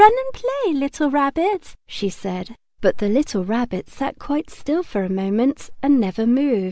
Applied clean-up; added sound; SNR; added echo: none; none; none; none.